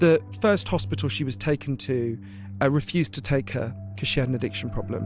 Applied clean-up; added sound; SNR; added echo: none; none; none; none.